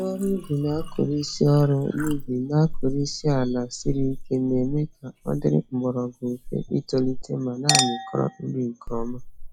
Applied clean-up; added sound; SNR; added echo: classical method log-MMSE.